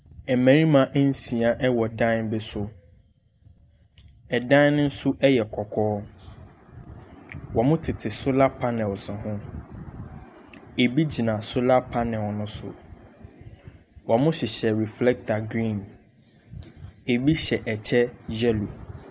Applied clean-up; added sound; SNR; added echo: none; none; none; none.